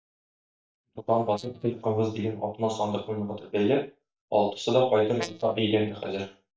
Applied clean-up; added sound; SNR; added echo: neural mask model DeepFilterNet 3.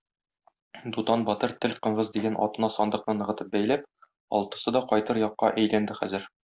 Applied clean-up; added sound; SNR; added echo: none; none; none; none.